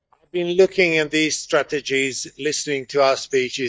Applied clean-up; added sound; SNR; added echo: neural mask model DeepFilterNet 3.